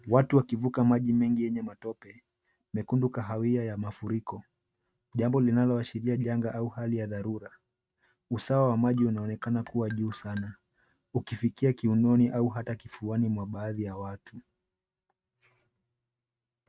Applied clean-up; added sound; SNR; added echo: neural mask model RNNoise.